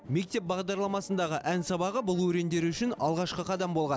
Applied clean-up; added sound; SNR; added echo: none; none; none; none.